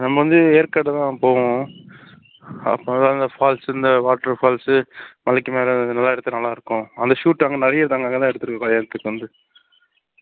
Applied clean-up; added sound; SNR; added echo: none; none; none; none.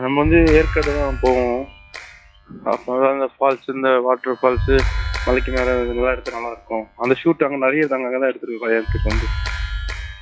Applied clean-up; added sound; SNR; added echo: classical method log-MMSE.